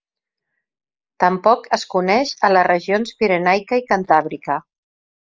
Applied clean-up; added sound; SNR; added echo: neural mask model Resemble Enhance denoiser.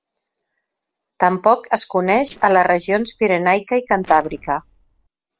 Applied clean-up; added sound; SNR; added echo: neural separator model SepFormer DNS4.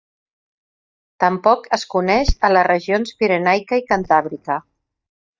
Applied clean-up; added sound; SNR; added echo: neural mask model DeepFilterNet 3.